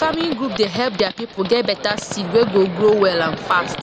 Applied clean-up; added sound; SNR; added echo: none; Livestock, farm animals, working animals; 10 dB; none.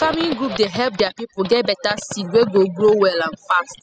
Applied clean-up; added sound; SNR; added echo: classical method spectral subtraction.